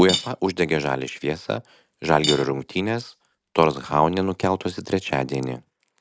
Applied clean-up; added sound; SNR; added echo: none; Cutlery, silverware / Dishes, pots, and pans; 10 dB; none.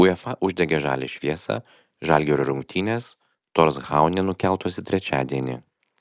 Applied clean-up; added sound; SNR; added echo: none; none; none; none.